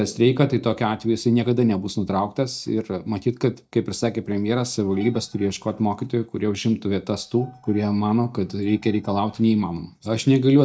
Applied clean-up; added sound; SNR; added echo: neural mask model DeepFilterNet 3.